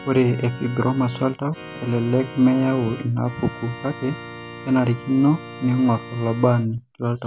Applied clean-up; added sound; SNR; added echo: none; Organ; 15 dB; none.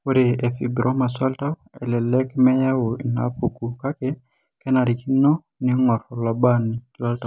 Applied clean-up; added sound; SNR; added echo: none; none; none; none.